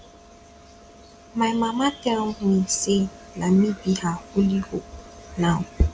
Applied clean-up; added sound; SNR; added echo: none; none; none; none.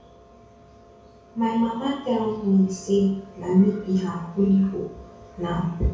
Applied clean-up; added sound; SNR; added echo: none; none; none; reverberation time 0.6 s.